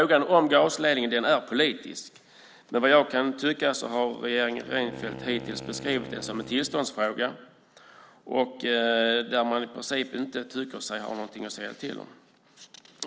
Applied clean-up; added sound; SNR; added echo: none; Wind instrument, woodwind instrument; 15 dB; none.